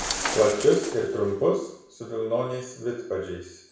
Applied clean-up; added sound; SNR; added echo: none; Shatter; 10 dB; reverberation time 0.6 s.